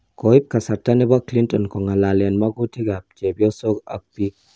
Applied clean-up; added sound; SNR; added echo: none; none; none; none.